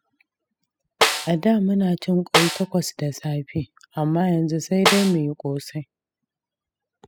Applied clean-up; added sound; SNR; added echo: classical method spectral subtraction.